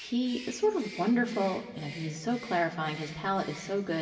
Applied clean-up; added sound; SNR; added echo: none; Bird; 17 dB; reverberation time 2.0 s.